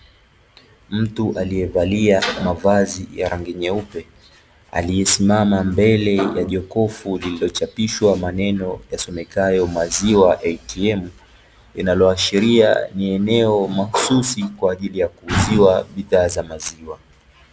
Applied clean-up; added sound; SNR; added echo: none; none; none; none.